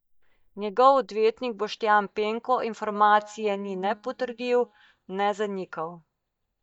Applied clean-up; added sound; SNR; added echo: neural mask model DeepFilterNet 3.